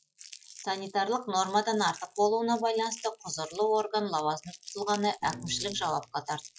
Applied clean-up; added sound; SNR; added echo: classical method log-MMSE.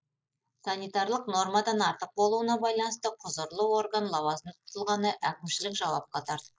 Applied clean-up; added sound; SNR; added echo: neural mask model Resemble Enhance denoiser.